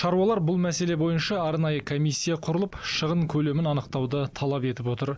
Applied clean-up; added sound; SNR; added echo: none; none; none; none.